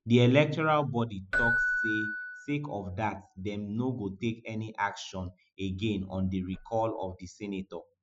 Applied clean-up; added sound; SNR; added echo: classical method spectral subtraction.